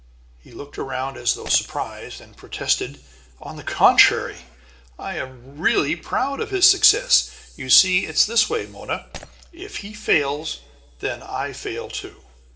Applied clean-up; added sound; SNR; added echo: none; Shatter; 20 dB; reverberation time 0.8 s.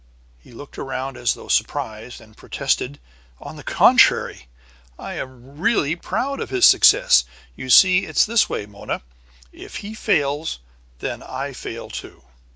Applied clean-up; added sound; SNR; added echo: none; none; none; none.